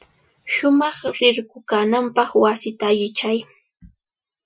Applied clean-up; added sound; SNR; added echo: classical method Wiener filter.